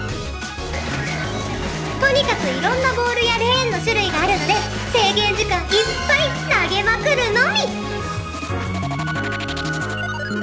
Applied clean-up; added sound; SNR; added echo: none; none; none; none.